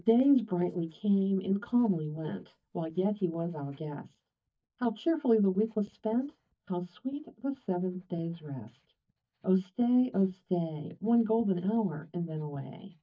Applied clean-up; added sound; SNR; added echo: neural mask model DeepFilterNet 3.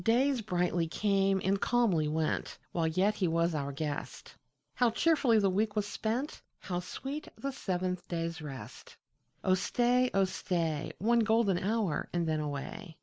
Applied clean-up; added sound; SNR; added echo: none; none; none; none.